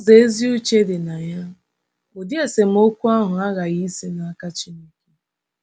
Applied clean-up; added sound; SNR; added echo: none; none; none; none.